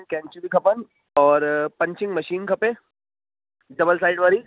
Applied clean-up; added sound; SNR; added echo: none; none; none; none.